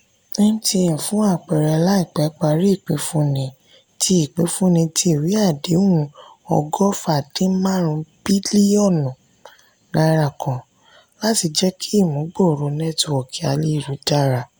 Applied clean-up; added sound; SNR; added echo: none; none; none; none.